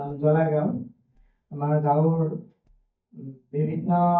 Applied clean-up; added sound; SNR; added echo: neural mask model DeepFilterNet 3.